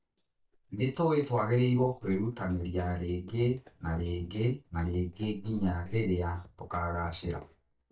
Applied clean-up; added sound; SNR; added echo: neural mask model DeepFilterNet 3.